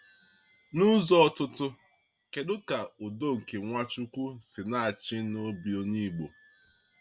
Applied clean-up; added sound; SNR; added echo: none; none; none; none.